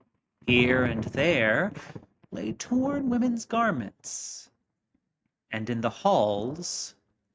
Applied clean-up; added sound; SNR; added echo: neural mask model RNNoise.